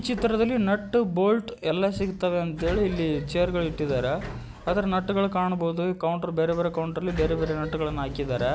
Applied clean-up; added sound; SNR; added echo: none; Sliding door; 12 dB; none.